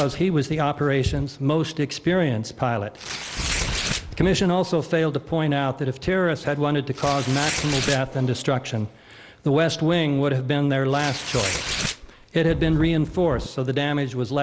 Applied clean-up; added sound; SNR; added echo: none; Tearing + Wind; 10 dB; none.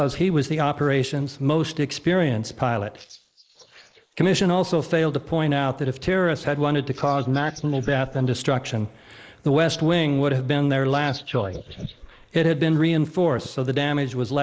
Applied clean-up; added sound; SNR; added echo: neural mask model Resemble Enhance denoiser.